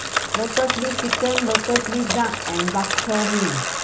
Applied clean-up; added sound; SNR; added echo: none; Bicycle; 0 dB; none.